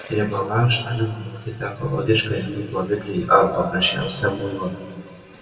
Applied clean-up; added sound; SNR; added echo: none; none; none; reverberation time 1.6 s.